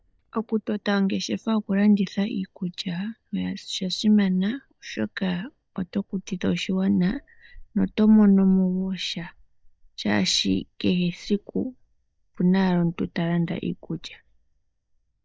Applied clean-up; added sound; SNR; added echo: neural mask model DeepFilterNet 3.